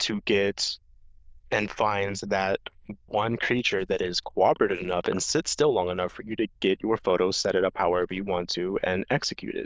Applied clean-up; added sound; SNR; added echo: neural diffusion model UNIVERSE++.